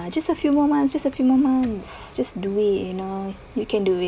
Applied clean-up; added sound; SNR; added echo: none; none; none; none.